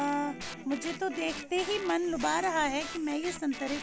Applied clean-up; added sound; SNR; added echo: none; Guitar; 11 dB; none.